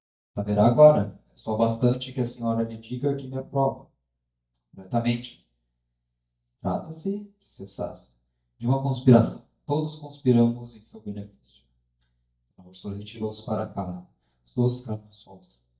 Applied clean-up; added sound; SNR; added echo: neural mask model DeepFilterNet 3.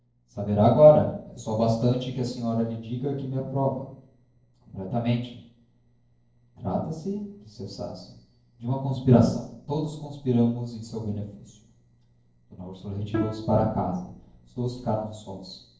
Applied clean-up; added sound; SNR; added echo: neural separator model SepFormer DNS4.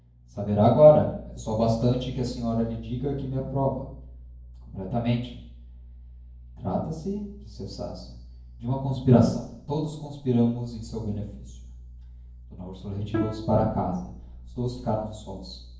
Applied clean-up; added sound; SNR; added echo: none; Bowed string instrument; 10 dB; reverberation time 0.9 s.